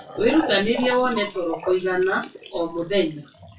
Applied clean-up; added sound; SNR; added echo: classical method WPE with log-MMSE.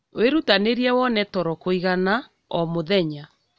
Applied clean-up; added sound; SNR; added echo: none; none; none; none.